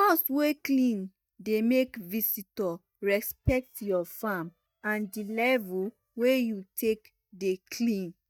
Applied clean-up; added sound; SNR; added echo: neural mask model DeepFilterNet 3.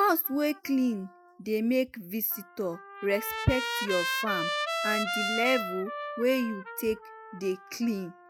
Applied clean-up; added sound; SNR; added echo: classical method Wiener filter.